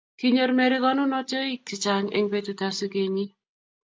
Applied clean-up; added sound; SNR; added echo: none; none; none; none.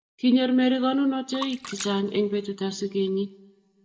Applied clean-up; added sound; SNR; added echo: none; Splash, splatter; 18 dB; reverberation time 0.7 s.